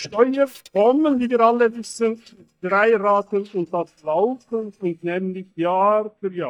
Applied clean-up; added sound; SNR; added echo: neural mask model DeepFilterNet 3.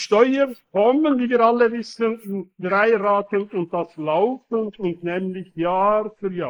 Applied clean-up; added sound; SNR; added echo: neural mask model Resemble Enhance denoiser.